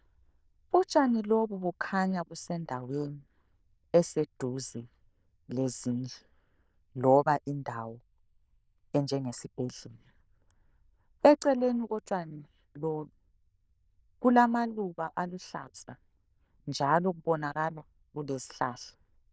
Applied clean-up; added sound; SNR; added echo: neural diffusion model UNIVERSE++.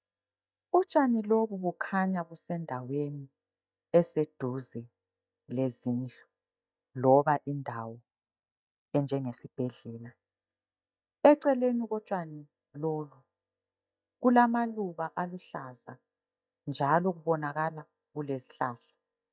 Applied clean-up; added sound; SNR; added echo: neural mask model DeepFilterNet 3.